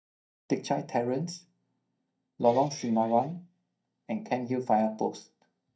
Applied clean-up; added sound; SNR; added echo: neural mask model DeepFilterNet 3.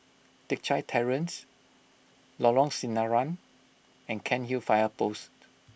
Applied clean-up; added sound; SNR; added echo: none; none; none; none.